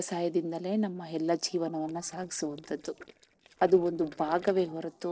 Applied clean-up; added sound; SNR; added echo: neural separator model SepFormer DNS4.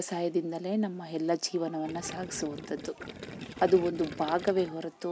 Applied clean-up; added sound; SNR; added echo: none; Gurgling; 13 dB; none.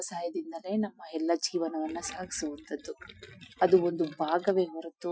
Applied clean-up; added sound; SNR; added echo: classical method Wiener filter.